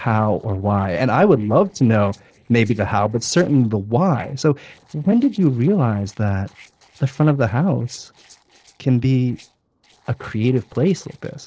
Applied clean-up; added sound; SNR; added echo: neural separator model SepFormer DNS4.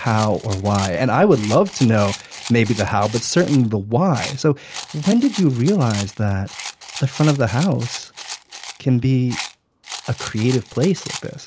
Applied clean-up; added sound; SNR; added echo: none; Rattle; 15 dB; none.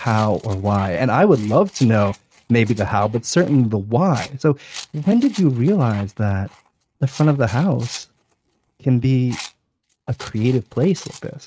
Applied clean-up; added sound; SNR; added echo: neural mask model RNNoise.